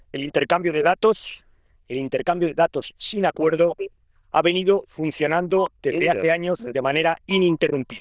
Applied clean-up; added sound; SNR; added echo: neural diffusion model UNIVERSE++.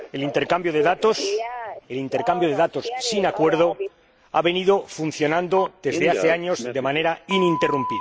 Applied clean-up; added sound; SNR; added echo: none; Telephone; 7 dB; none.